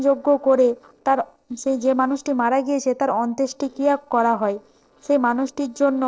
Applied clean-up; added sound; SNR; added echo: neural separator model SepFormer DNS4.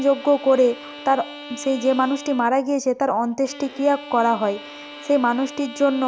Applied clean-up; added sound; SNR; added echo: none; Bowed string instrument; 17 dB; none.